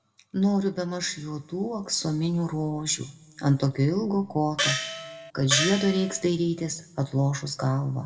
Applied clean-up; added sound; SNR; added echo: none; Gong; 3 dB; reverberation time 0.7 s.